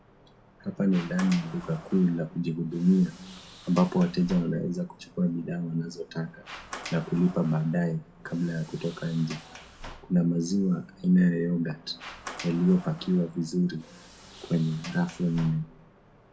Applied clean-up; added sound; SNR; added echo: none; Sliding door; 18 dB; reverberation time 0.5 s.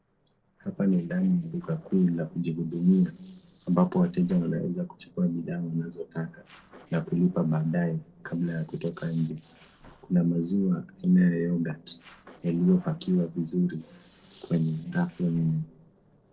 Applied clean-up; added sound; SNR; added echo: neural separator model SepFormer DNS4.